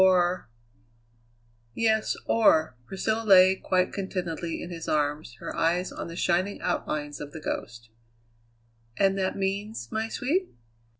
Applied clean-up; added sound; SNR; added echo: none; none; none; none.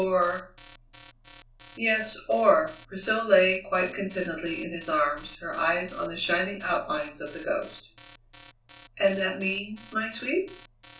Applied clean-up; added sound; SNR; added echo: none; Alarm; 13 dB; reverberation time 0.3 s.